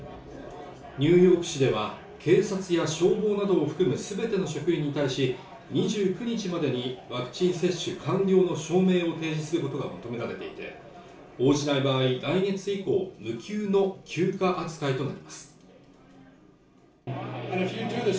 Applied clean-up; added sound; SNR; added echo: none; none; none; reverberation time 0.3 s.